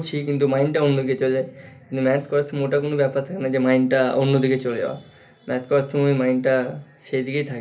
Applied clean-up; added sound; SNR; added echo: none; none; none; reverberation time 0.3 s.